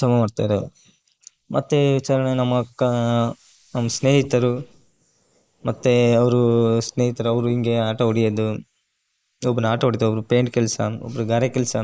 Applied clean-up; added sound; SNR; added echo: neural mask model Resemble Enhance denoiser.